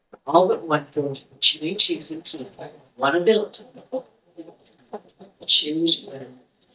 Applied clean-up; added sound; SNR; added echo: neural mask model DeepFilterNet 3.